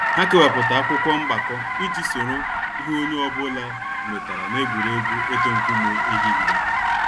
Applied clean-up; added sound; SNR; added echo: none; Car; -3 dB; none.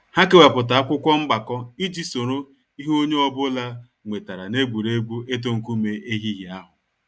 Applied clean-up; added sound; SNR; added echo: none; none; none; none.